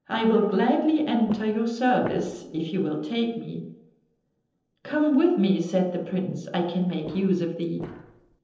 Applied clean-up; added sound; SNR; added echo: neural separator model SepFormer DNS4.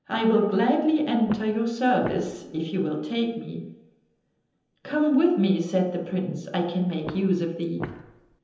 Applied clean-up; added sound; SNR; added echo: none; Walk, footsteps; 14 dB; reverberation time 0.9 s.